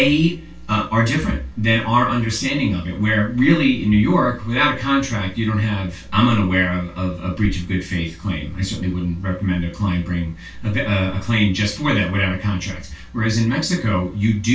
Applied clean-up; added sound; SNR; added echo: none; none; none; reverberation time 0.2 s.